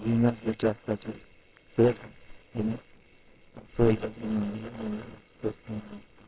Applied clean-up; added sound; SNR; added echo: neural separator model SepFormer WHAMR!.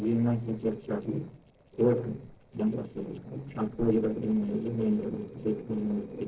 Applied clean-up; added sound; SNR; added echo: neural separator model SepFormer DNS4.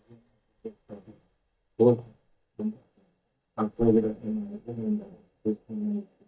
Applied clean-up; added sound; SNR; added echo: neural mask model DeepFilterNet 3.